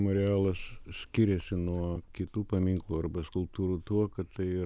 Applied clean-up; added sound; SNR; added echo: none; none; none; none.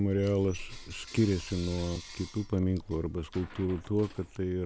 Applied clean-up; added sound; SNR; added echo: none; Coin (dropping) / Bell; 19 dB; none.